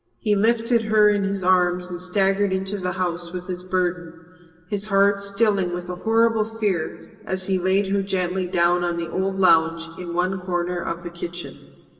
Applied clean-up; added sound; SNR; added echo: none; none; none; reverberation time 2.9 s.